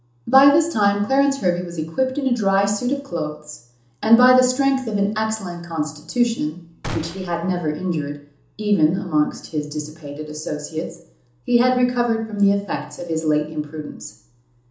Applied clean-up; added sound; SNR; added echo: none; Gunshot, gunfire; 13 dB; reverberation time 0.6 s.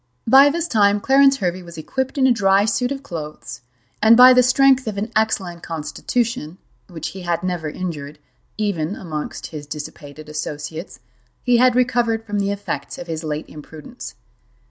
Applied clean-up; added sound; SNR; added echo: none; none; none; none.